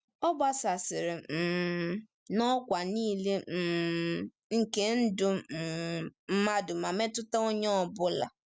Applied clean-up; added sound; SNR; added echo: none; none; none; none.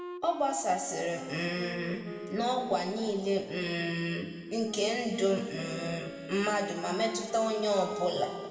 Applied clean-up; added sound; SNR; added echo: none; Wind instrument, woodwind instrument; 12 dB; reverberation time 2.0 s.